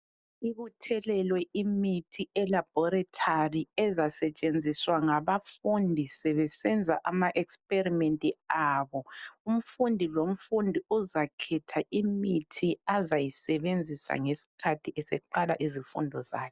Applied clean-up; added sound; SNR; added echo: none; none; none; none.